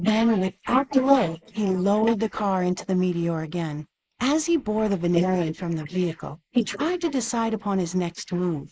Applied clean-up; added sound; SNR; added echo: neural mask model Resemble Enhance denoiser.